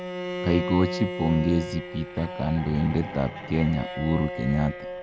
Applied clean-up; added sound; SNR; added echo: none; Bowed string instrument; 8 dB; none.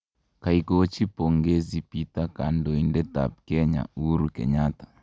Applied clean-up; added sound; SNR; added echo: none; none; none; none.